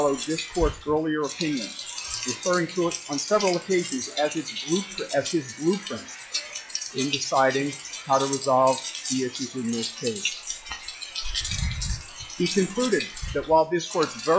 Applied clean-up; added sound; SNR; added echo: classical method log-MMSE.